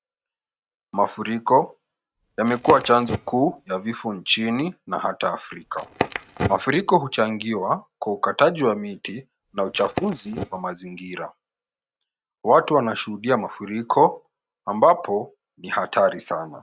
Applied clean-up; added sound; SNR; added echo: neural mask model RNNoise.